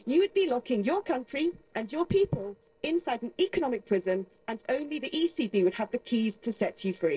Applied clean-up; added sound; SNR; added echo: neural separator model SepFormer DNS4.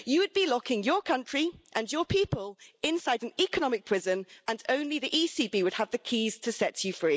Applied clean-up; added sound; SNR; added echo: none; none; none; none.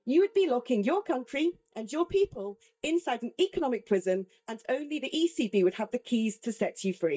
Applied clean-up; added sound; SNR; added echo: neural mask model DeepFilterNet 3.